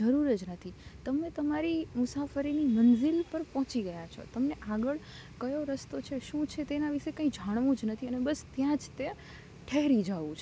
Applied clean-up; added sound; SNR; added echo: none; none; none; none.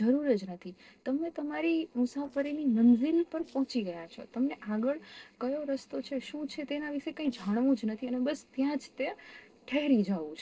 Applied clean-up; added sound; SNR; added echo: neural separator model SepFormer DNS4.